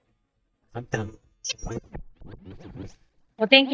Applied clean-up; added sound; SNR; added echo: neural mask model DeepFilterNet 3.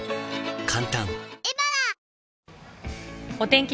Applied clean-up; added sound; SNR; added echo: none; none; none; none.